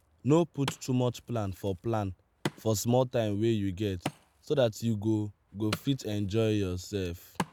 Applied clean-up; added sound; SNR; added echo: none; Wood; 14 dB; none.